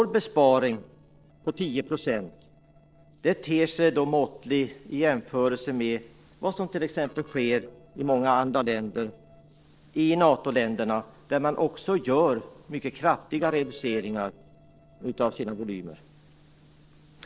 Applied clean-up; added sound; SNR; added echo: neural separator model SepFormer DNS4.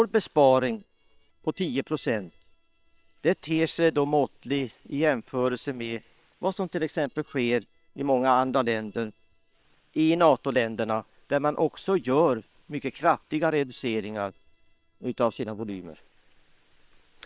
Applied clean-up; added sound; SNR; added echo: neural separator model SepFormer WHAM!.